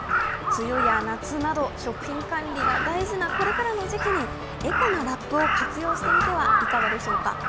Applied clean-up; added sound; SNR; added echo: none; Crow; -2 dB; none.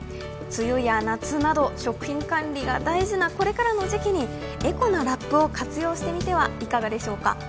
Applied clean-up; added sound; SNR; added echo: none; none; none; none.